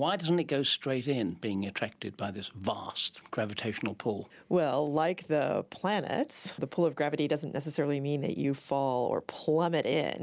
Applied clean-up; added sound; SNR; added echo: none; none; none; none.